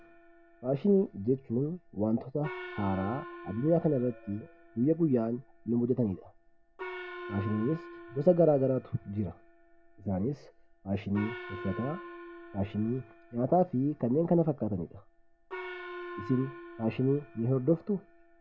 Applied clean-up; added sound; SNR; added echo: none; Gong; 15 dB; none.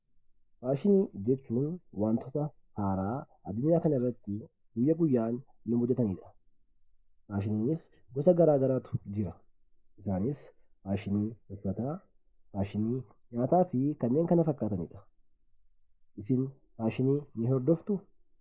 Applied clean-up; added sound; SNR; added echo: neural mask model Resemble Enhance denoiser.